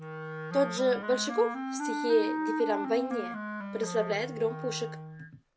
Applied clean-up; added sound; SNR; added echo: none; Wind instrument, woodwind instrument; 5 dB; none.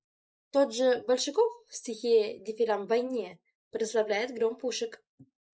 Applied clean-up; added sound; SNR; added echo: neural mask model Resemble Enhance denoiser.